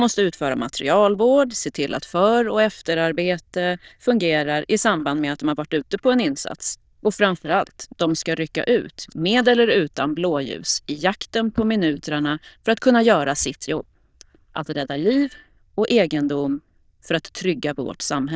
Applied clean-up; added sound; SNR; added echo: neural diffusion model UNIVERSE++.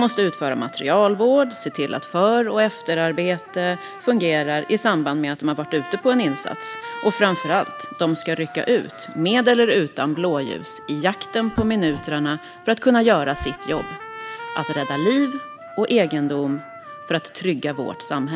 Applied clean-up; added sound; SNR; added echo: none; Hammer + Trumpet; 15 dB; none.